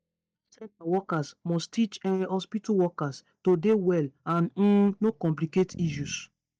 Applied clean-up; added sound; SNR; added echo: neural mask model DeepFilterNet 3.